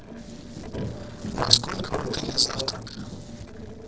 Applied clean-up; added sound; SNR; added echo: neural separator model SepFormer DNS4.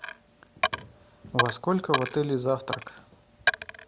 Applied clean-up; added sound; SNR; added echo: none; Coin (dropping); 0 dB; none.